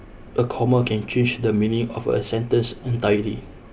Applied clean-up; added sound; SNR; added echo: none; none; none; none.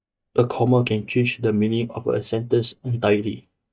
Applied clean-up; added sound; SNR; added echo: neural mask model DeepFilterNet 3.